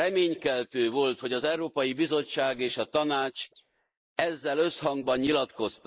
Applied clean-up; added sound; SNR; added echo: neural mask model Resemble Enhance denoiser.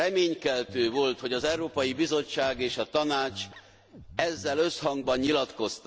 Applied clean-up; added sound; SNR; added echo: none; Guitar; 20 dB; none.